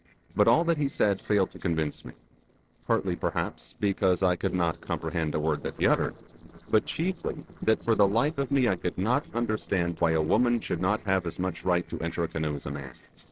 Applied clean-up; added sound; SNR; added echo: neural separator model SepFormer DNS4.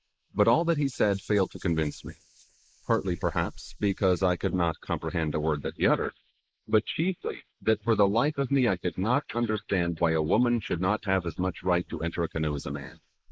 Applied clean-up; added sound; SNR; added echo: neural mask model Resemble Enhance denoiser.